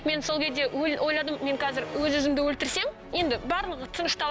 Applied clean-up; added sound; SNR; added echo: none; none; none; none.